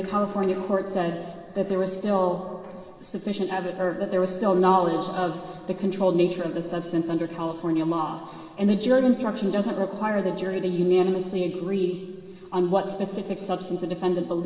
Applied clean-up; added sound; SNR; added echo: none; none; none; reverberation time 2.8 s.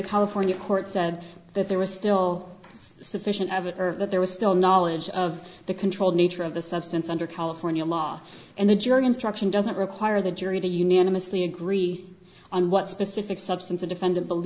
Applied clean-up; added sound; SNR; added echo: none; none; none; none.